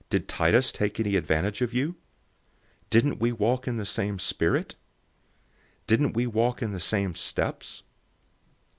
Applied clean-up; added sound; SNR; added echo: none; none; none; none.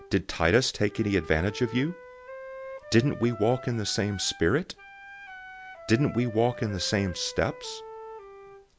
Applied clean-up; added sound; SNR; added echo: none; Wind instrument, woodwind instrument; 16 dB; none.